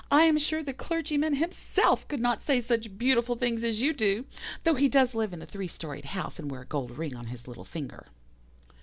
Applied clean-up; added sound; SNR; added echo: none; none; none; none.